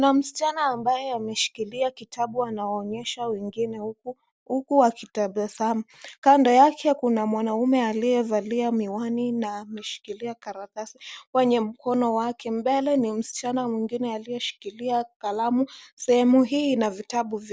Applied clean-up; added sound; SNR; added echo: none; none; none; none.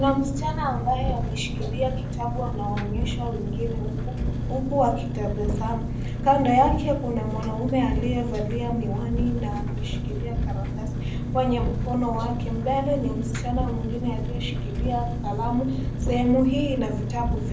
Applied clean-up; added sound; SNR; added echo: none; Engine; 0 dB; reverberation time 0.6 s.